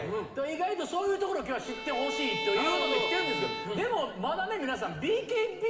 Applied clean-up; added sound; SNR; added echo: none; Bowed string instrument; 4 dB; reverberation time 1.9 s.